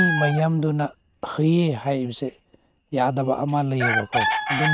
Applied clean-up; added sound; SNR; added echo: neural mask model RNNoise.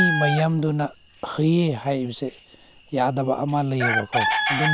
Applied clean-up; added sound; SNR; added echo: none; Chicken, rooster; 4 dB; none.